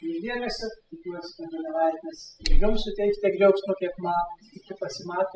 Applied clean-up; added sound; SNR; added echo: classical method spectral subtraction.